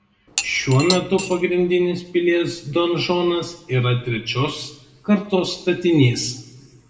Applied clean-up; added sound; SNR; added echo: none; Cutlery, silverware / Dishes, pots, and pans; 8 dB; reverberation time 0.8 s.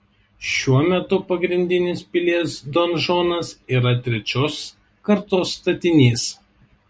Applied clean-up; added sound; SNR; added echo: none; none; none; none.